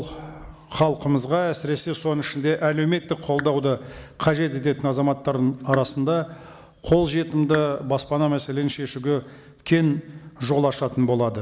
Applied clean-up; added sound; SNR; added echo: none; Raindrop / Drip; 15 dB; none.